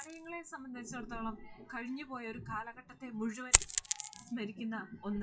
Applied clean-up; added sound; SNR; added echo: classical method WPE with log-MMSE.